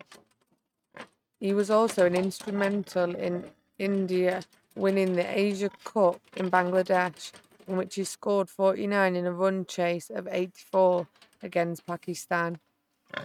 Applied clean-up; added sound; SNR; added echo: neural mask model RNNoise.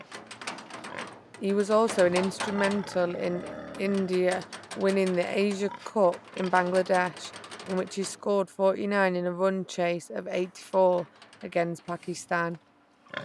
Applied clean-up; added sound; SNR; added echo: none; Livestock, farm animals, working animals; 14 dB; none.